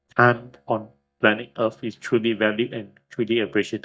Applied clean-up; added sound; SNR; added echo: neural mask model DeepFilterNet 3.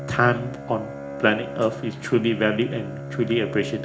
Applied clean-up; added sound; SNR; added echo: none; Bowed string instrument; 9 dB; reverberation time 0.4 s.